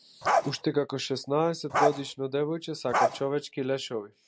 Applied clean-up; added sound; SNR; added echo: none; Bark; 0 dB; none.